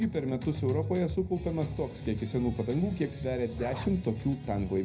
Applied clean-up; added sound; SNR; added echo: none; Zipper (clothing); 16 dB; reverberation time 0.4 s.